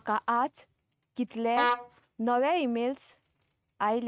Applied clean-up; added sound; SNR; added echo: neural mask model RNNoise.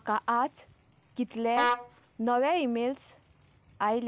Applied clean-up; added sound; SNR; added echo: none; Vehicle horn, car horn, honking; 3 dB; none.